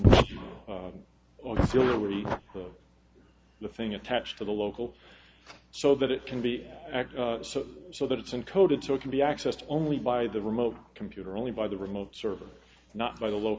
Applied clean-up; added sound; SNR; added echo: none; none; none; none.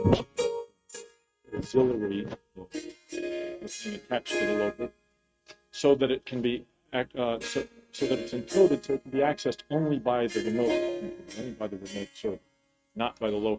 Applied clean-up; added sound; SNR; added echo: neural mask model RNNoise.